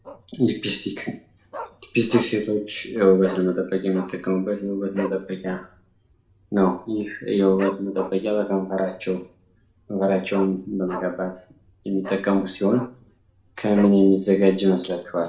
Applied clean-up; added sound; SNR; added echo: none; Dog; 17 dB; reverberation time 0.4 s.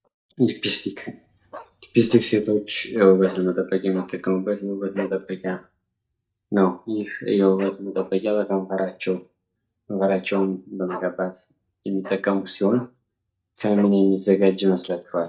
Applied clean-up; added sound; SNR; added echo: neural mask model DeepFilterNet 3.